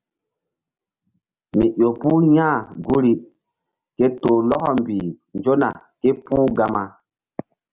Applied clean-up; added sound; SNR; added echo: none; none; none; none.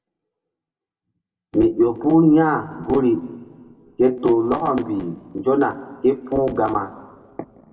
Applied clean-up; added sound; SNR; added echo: none; none; none; reverberation time 1.4 s.